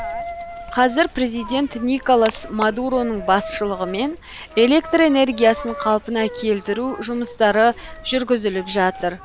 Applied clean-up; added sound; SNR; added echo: none; Coin (dropping); 14 dB; none.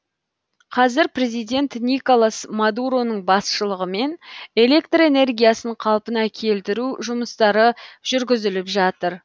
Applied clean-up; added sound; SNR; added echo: none; none; none; none.